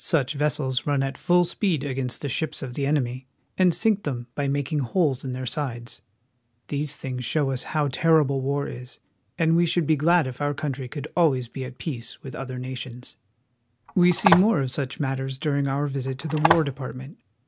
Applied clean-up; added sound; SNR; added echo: none; Telephone; 2 dB; none.